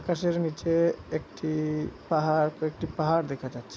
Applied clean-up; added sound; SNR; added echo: none; none; none; none.